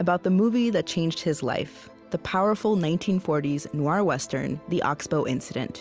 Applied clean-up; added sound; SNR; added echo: none; none; none; none.